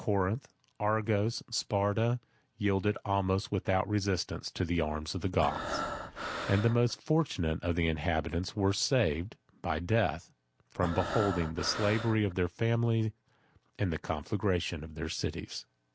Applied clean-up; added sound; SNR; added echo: none; Breathing; 6 dB; none.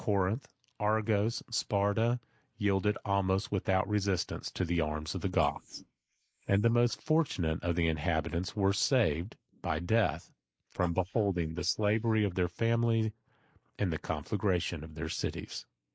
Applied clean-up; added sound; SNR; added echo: neural mask model Resemble Enhance denoiser.